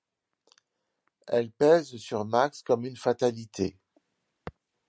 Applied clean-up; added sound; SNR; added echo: none; none; none; none.